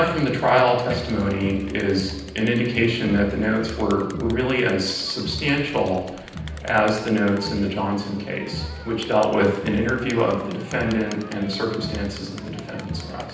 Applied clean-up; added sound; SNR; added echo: none; Crowd; 13 dB; reverberation time 0.9 s.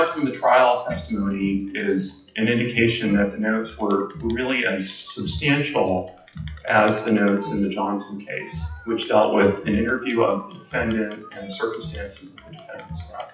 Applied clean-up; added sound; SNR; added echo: classical method WPE with log-MMSE.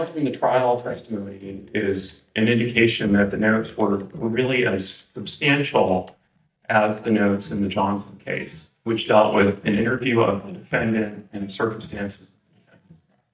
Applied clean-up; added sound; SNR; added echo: neural mask model DeepFilterNet 3.